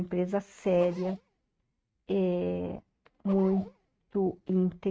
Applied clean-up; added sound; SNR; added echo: neural mask model RNNoise.